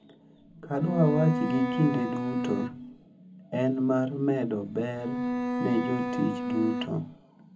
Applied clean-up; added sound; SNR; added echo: none; Bowed string instrument; 3 dB; reverberation time 0.4 s.